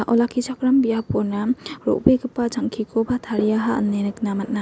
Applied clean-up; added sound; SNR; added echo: none; none; none; none.